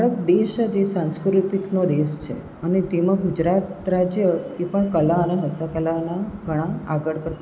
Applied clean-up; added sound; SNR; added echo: none; none; none; none.